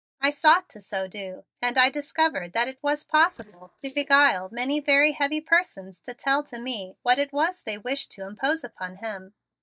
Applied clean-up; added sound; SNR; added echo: neural mask model DeepFilterNet 3.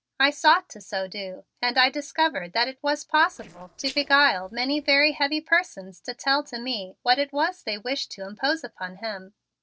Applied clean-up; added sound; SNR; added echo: neural separator model SepFormer DNS4.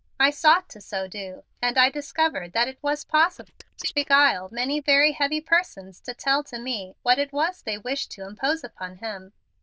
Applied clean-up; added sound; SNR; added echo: neural diffusion model UNIVERSE++.